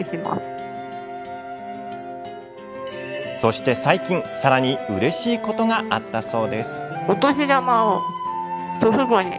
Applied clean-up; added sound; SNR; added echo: none; none; none; none.